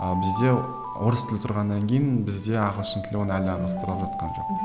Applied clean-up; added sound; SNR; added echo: none; Alarm; 8 dB; none.